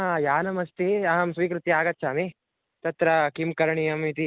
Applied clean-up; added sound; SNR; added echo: none; none; none; none.